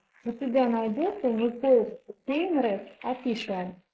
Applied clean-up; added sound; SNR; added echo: neural mask model Resemble Enhance denoiser.